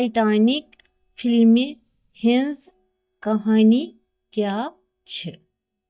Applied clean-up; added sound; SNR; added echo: neural mask model DeepFilterNet 3.